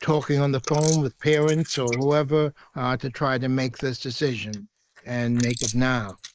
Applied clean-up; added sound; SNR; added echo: neural mask model Resemble Enhance denoiser.